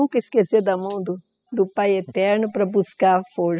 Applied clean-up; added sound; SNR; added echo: classical method spectral subtraction.